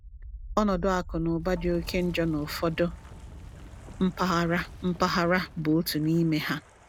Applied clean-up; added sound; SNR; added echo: none; Wind; 13 dB; none.